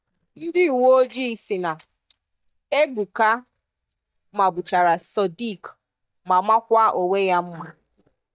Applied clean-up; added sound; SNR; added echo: neural mask model DeepFilterNet 3.